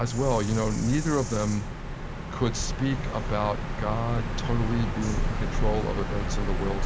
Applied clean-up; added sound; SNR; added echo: none; Bird vocalization, bird call, bird song; 0 dB; none.